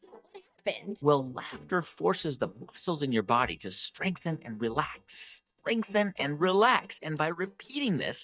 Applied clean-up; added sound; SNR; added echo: neural mask model DeepFilterNet 3.